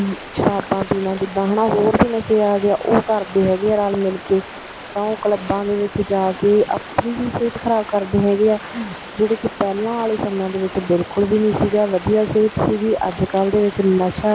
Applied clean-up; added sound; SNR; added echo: none; Stream; 15 dB; none.